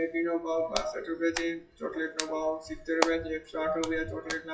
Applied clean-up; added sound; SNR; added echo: classical method WPE with log-MMSE.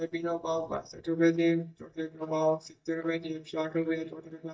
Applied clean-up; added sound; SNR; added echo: neural mask model DeepFilterNet 3.